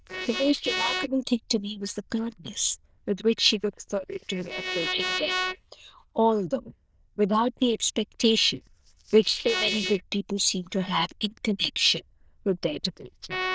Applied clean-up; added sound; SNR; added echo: neural diffusion model UNIVERSE++.